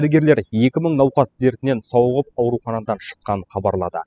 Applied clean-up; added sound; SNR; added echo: classical method spectral subtraction.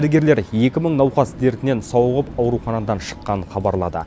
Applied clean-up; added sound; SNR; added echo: none; Fire; 18 dB; none.